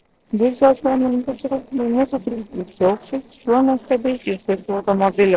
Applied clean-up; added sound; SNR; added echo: neural separator model SepFormer DNS4.